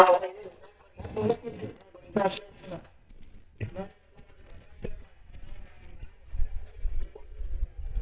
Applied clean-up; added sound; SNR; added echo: neural mask model DeepFilterNet 3.